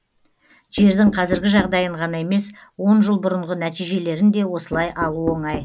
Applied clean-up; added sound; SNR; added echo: none; Knock; 14 dB; none.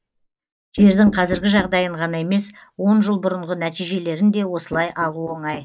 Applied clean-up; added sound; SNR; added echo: neural mask model DeepFilterNet 3.